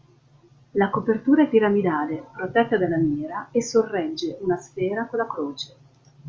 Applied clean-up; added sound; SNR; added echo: none; none; none; none.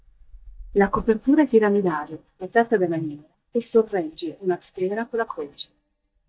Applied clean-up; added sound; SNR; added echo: neural mask model DeepFilterNet 3.